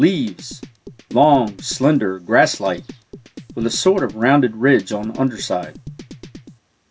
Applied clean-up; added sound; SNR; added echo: none; Drum kit; 19 dB; none.